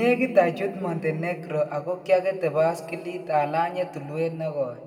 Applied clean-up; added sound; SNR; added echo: none; none; none; reverberation time 1.7 s.